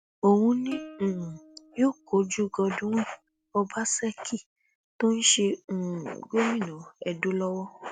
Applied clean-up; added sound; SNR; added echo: none; Plucked string instrument; 19 dB; none.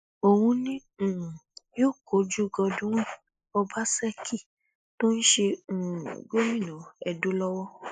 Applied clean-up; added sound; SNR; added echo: neural mask model Resemble Enhance denoiser.